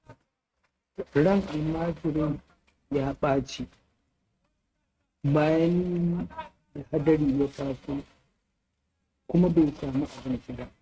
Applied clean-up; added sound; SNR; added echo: neural mask model RNNoise.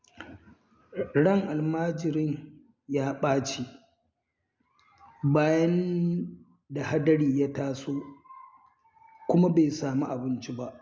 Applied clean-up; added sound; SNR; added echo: none; none; none; none.